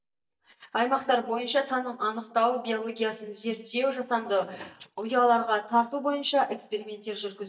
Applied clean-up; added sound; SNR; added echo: neural mask model DeepFilterNet 3.